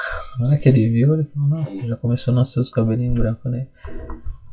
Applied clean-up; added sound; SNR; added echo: classical method WPE with log-MMSE.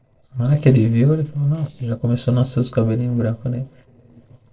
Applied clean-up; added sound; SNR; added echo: neural separator model SepFormer DNS4.